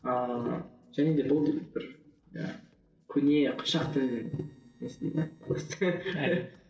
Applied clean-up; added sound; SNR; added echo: neural separator model SepFormer DNS4.